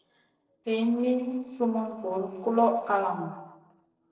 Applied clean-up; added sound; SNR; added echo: neural separator model SepFormer DNS4.